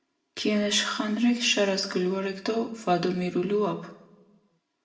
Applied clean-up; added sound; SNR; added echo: none; none; none; reverberation time 0.7 s.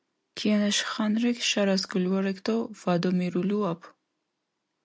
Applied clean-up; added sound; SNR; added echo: none; none; none; none.